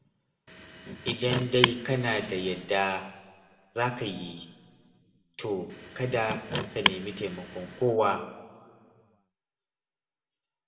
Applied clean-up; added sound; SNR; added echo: none; Car; 2 dB; reverberation time 1.2 s.